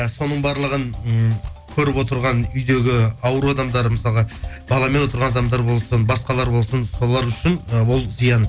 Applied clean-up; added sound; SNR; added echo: none; none; none; none.